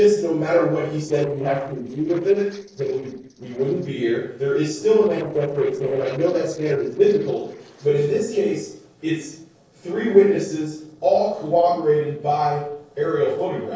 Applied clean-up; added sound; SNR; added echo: neural separator model SepFormer DNS4.